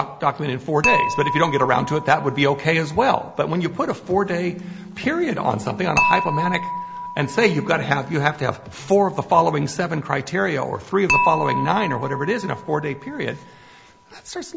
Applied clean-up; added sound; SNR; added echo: none; Dishes, pots, and pans / Chink, clink; 7 dB; none.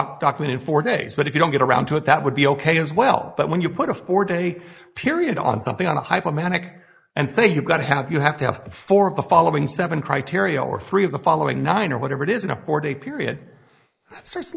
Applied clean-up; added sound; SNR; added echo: neural mask model Resemble Enhance denoiser.